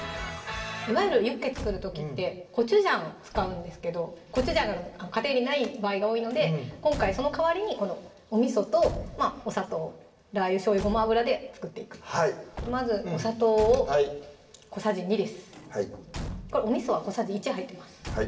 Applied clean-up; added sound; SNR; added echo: none; Slam / Truck / Car; 14 dB; reverberation time 0.7 s.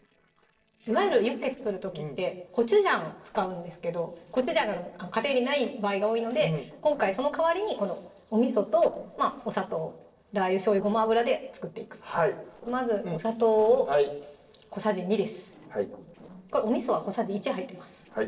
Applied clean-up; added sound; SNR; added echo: neural separator model SepFormer DNS4.